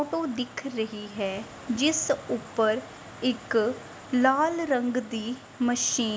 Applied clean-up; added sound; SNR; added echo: none; none; none; none.